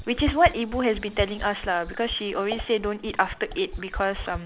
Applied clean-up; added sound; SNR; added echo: none; Fill (with liquid); 10 dB; none.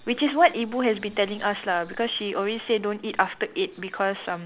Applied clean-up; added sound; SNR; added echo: none; none; none; none.